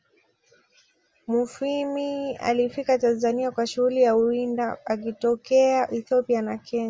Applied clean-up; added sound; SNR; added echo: none; none; none; none.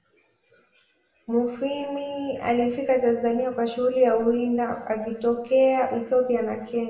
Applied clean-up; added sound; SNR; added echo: none; none; none; reverberation time 0.8 s.